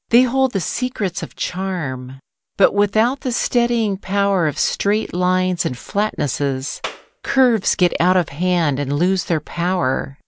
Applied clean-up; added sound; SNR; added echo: none; Clapping; 13 dB; none.